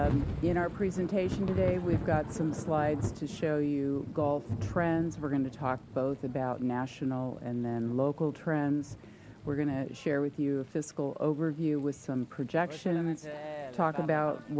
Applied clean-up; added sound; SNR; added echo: none; Thunder / Rain; 8 dB; none.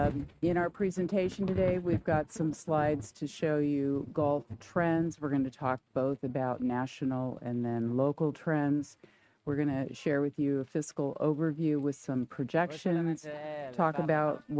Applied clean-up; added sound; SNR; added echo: neural mask model RNNoise.